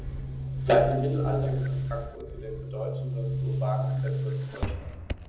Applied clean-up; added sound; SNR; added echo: none; Boom; -2 dB; reverberation time 0.9 s.